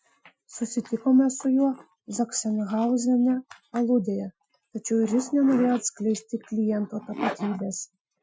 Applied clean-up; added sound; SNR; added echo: classical method Wiener filter.